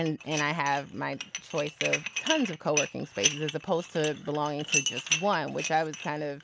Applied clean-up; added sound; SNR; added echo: none; Dishes, pots, and pans; 4 dB; none.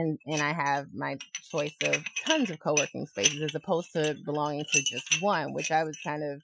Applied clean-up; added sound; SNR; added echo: classical method Wiener filter.